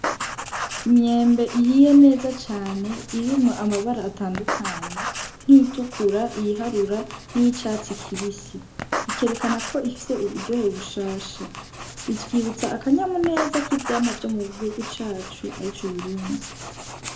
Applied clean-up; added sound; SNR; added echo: none; Writing; 11 dB; reverberation time 0.3 s.